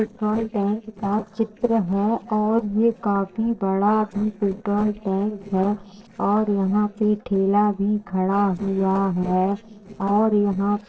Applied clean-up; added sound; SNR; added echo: neural separator model SepFormer DNS4.